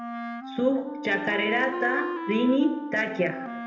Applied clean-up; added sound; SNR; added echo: none; Wind instrument, woodwind instrument; 7 dB; reverberation time 0.7 s.